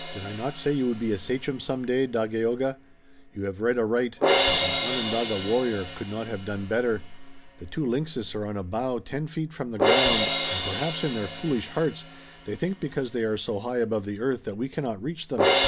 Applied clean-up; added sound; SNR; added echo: none; Crash cymbal; 2 dB; none.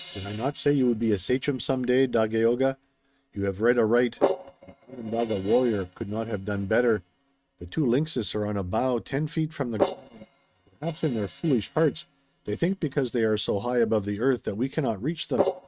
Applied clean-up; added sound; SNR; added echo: neural mask model RNNoise.